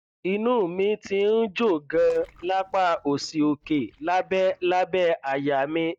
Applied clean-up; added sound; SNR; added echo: neural mask model DeepFilterNet 3.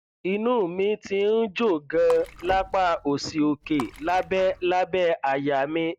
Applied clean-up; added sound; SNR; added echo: none; Water / Splash, splatter + Knock / Wood / Percussion; 18 dB; none.